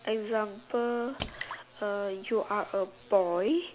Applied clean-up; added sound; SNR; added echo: none; Drip / Splash, splatter; 15 dB; none.